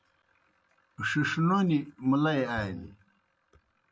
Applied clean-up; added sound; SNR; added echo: none; none; none; none.